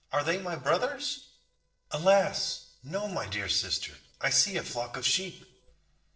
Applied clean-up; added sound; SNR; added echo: neural separator model SepFormer DNS4.